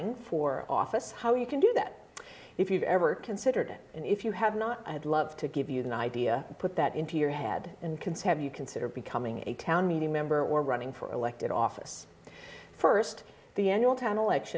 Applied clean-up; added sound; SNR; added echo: none; none; none; none.